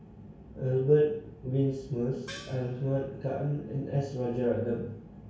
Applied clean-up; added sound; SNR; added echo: none; Gong; 19 dB; reverberation time 0.6 s.